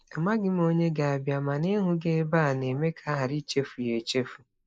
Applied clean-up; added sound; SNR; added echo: neural mask model Resemble Enhance denoiser.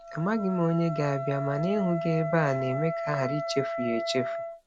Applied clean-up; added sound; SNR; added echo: none; Wind instrument, woodwind instrument; 5 dB; none.